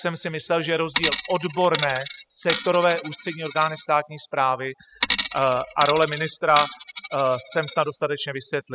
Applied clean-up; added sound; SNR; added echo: classical method spectral subtraction.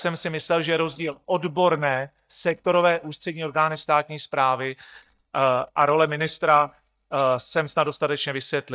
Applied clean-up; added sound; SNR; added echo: neural mask model DeepFilterNet 3.